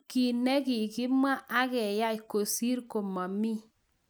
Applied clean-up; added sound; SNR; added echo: none; none; none; none.